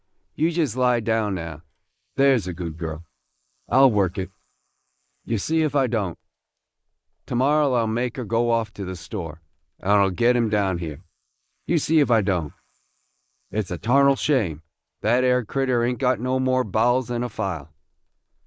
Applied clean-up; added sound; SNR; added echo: neural mask model Resemble Enhance denoiser.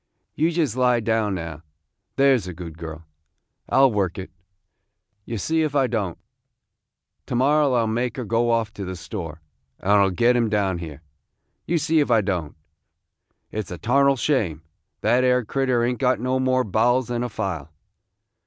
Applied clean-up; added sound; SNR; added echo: none; none; none; none.